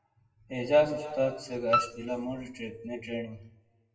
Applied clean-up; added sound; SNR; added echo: classical method WPE with log-MMSE.